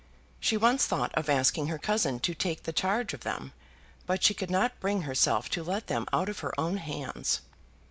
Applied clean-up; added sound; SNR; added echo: none; none; none; none.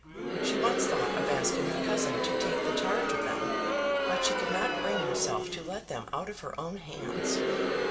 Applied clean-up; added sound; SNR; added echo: none; Crowd; -5 dB; reverberation time 1.8 s.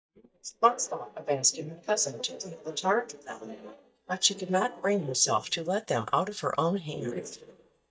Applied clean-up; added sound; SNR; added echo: neural mask model DeepFilterNet 3.